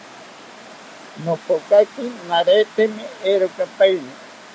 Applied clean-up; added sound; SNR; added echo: none; none; none; none.